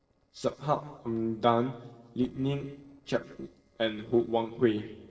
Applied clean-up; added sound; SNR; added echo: neural separator model SepFormer DNS4.